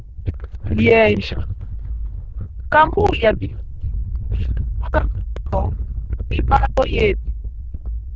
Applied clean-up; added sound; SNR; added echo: neural diffusion model UNIVERSE++.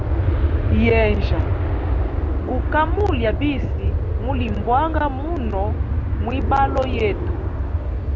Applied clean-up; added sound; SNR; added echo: none; Aircraft; -3 dB; none.